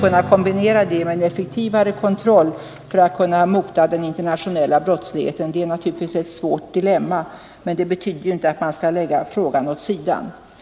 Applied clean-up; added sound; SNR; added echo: none; Strum; 19 dB; none.